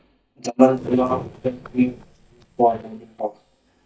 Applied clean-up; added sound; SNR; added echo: neural mask model DeepFilterNet 3.